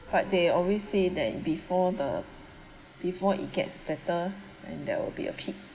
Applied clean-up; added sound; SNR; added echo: none; none; none; none.